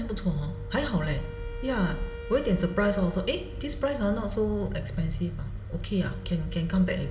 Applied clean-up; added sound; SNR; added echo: none; Wind instrument, woodwind instrument; 18 dB; reverberation time 2.1 s.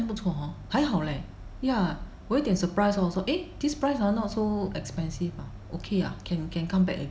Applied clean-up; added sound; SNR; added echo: none; none; none; none.